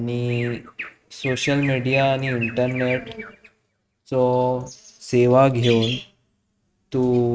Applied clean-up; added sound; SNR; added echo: neural mask model RNNoise.